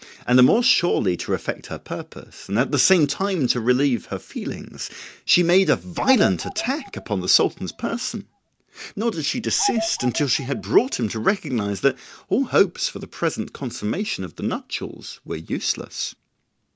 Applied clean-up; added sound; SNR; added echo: none; Bird vocalization, bird call, bird song; 12 dB; none.